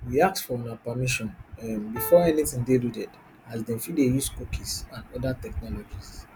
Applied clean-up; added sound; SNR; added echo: none; Piano; 10 dB; none.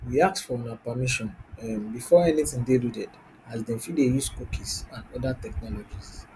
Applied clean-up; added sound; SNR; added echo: none; none; none; none.